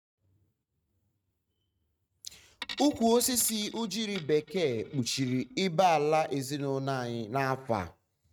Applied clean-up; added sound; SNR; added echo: neural mask model RNNoise.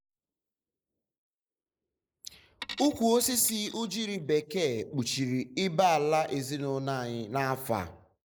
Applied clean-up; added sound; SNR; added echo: neural mask model Resemble Enhance denoiser.